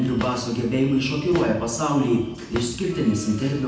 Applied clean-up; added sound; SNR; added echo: none; Drawer open or close; 18 dB; reverberation time 0.9 s.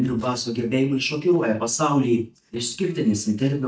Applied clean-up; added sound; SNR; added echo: neural mask model DeepFilterNet 3.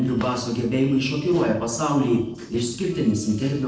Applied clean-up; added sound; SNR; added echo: neural separator model SepFormer DNS4.